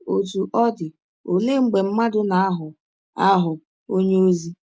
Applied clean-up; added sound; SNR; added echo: none; none; none; none.